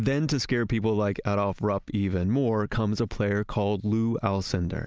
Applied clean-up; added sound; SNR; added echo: none; none; none; none.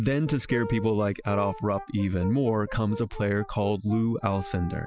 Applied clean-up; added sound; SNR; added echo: classical method Wiener filter.